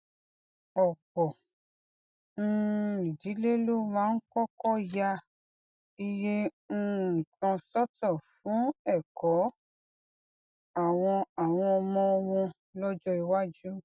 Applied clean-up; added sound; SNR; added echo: none; none; none; none.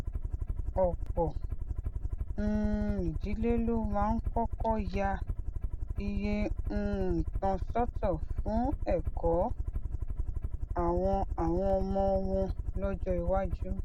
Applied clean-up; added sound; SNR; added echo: none; Aircraft; 0 dB; none.